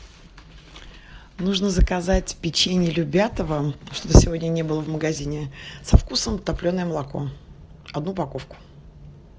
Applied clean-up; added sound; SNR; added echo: none; none; none; none.